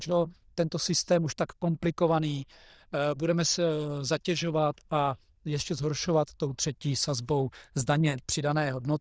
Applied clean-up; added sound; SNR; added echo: neural diffusion model UNIVERSE++.